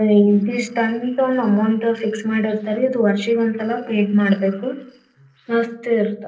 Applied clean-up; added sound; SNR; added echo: neural separator model SepFormer DNS4.